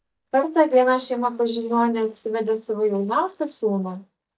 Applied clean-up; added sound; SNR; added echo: neural mask model DeepFilterNet 3.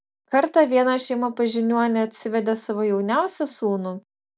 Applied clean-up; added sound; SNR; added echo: none; none; none; none.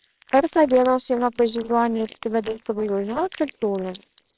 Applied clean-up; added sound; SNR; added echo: neural separator model SepFormer WHAMR!.